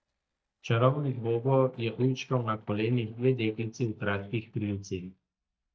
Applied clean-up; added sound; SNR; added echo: neural mask model DeepFilterNet 3.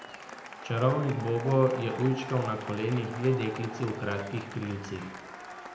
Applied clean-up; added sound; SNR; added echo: none; Applause / Cheering; 12 dB; reverberation time 0.7 s.